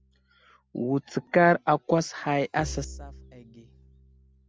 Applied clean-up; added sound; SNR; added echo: none; Bowed string instrument; 18 dB; none.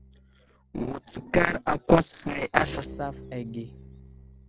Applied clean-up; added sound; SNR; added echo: neural separator model SepFormer DNS4.